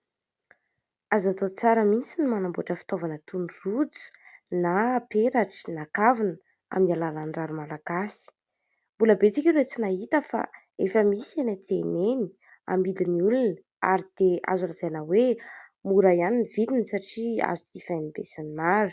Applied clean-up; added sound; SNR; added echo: none; none; none; none.